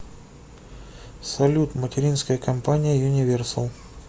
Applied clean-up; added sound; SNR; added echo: none; none; none; none.